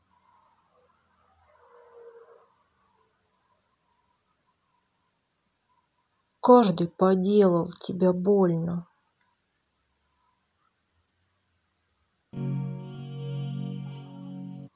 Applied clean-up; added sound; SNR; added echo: none; Guitar; 5 dB; none.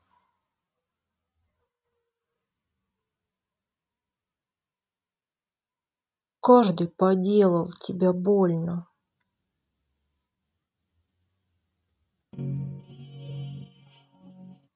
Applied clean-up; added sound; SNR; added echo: neural mask model RNNoise.